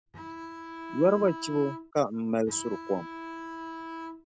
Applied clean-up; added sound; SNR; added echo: none; Bowed string instrument; 10 dB; none.